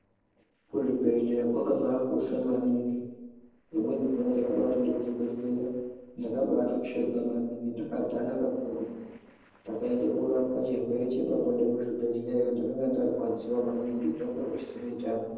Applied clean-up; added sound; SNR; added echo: neural separator model SepFormer DNS4.